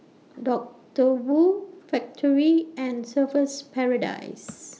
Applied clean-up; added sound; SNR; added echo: none; none; none; none.